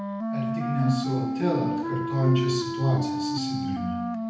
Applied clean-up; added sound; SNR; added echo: none; Wind instrument, woodwind instrument; 1 dB; reverberation time 0.9 s.